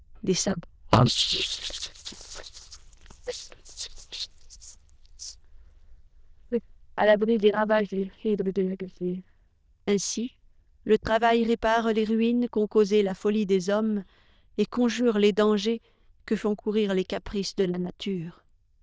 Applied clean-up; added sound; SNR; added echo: neural diffusion model UNIVERSE++.